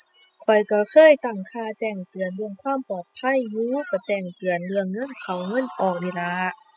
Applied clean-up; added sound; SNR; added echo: classical method spectral subtraction.